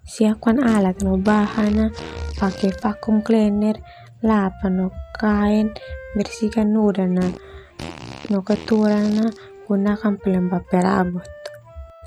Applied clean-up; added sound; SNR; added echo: none; Fart + Wind instrument, woodwind instrument; 18 dB; none.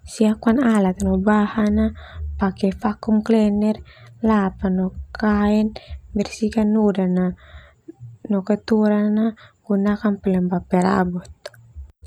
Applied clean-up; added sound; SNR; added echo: none; none; none; none.